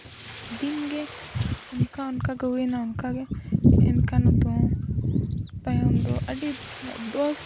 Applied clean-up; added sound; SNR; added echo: none; Bathtub (filling or washing); 20 dB; none.